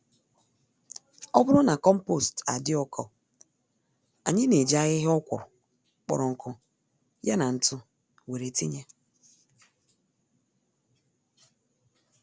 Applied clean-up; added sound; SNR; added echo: none; none; none; none.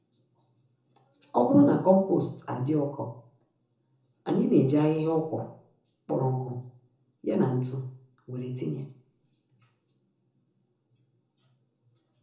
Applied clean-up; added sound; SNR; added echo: none; none; none; reverberation time 0.6 s.